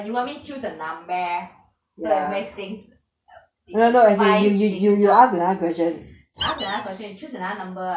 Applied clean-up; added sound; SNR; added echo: neural mask model Resemble Enhance denoiser.